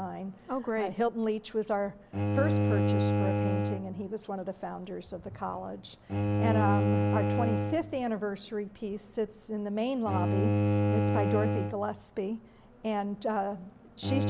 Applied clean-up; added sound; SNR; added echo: none; Bowed string instrument; -2 dB; none.